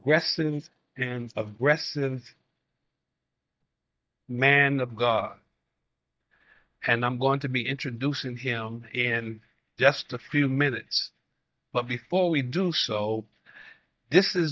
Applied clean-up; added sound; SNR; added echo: neural mask model DeepFilterNet 3.